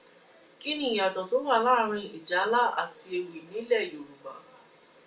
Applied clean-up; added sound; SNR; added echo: none; none; none; reverberation time 0.2 s.